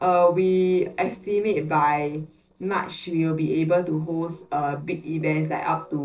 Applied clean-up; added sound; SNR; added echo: neural separator model SepFormer DNS4.